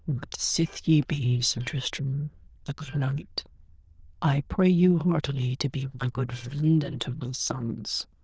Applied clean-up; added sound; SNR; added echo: neural diffusion model UNIVERSE++.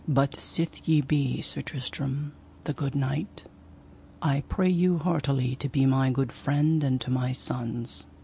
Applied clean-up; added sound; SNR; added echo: none; none; none; none.